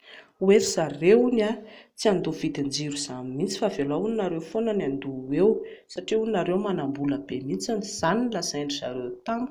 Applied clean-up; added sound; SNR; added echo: none; none; none; none.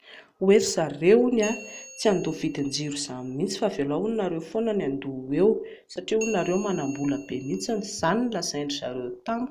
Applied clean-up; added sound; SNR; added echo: none; Bell; 19 dB; none.